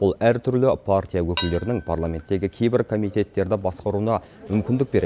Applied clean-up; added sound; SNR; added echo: none; Dishes, pots, and pans; 17 dB; none.